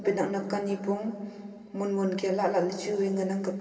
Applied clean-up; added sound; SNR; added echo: none; none; none; reverberation time 2.6 s.